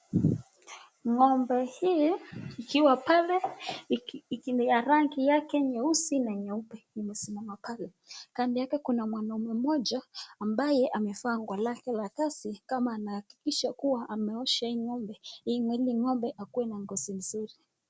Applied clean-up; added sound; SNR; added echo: none; none; none; none.